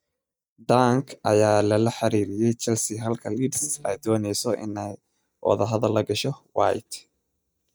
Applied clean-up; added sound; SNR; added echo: neural mask model DeepFilterNet 3.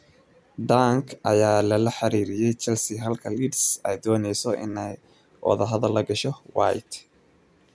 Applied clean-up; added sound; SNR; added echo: none; none; none; none.